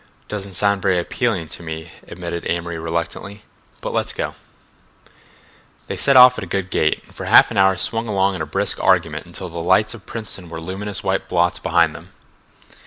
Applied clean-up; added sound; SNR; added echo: none; none; none; none.